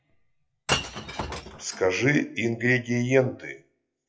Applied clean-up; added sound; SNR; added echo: classical method WPE with log-MMSE.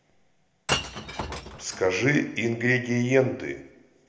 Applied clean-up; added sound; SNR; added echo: none; Shatter / Crushing; 9 dB; reverberation time 0.8 s.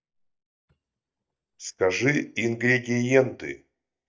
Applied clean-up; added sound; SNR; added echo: neural mask model DeepFilterNet 3.